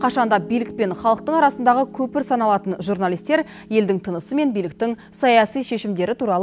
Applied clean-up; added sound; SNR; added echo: none; Piano; 19 dB; none.